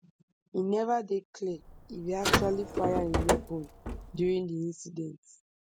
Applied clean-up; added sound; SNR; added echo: none; Car; -1 dB; none.